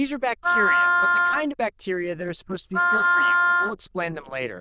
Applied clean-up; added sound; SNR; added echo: neural diffusion model UNIVERSE++.